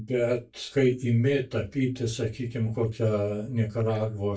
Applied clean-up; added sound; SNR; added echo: neural mask model DeepFilterNet 3.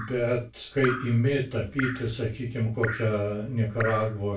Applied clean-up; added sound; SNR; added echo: none; Drip; 12 dB; reverberation time 0.2 s.